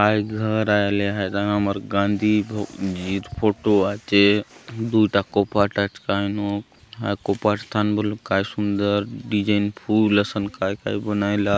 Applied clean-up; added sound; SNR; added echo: none; none; none; none.